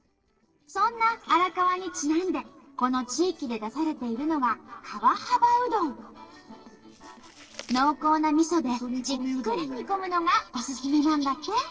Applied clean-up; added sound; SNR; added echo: neural separator model SepFormer DNS4.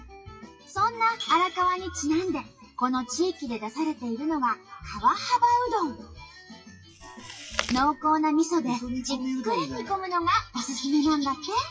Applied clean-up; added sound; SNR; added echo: classical method WPE with log-MMSE.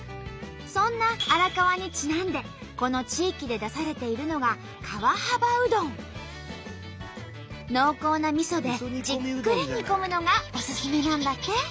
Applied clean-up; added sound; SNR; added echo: none; none; none; none.